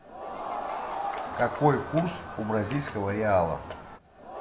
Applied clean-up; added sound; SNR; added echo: none; Crowd; 7 dB; reverberation time 0.5 s.